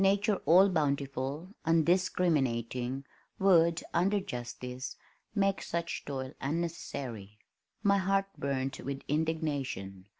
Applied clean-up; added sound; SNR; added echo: none; none; none; none.